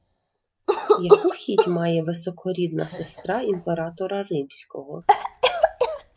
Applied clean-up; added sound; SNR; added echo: none; Cough; -3 dB; none.